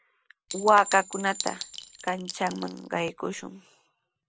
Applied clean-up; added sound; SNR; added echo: none; Chink, clink; 12 dB; none.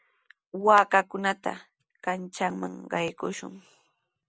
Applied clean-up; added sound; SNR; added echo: none; none; none; none.